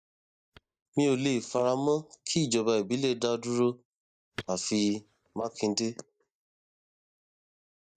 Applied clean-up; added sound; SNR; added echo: neural mask model DeepFilterNet 3.